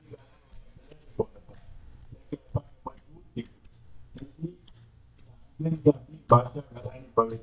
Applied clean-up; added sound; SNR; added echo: neural mask model DeepFilterNet 3.